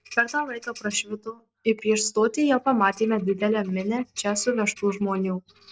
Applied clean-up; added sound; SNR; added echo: neural separator model SepFormer DNS4.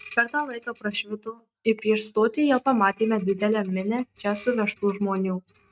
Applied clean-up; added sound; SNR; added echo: neural mask model RNNoise.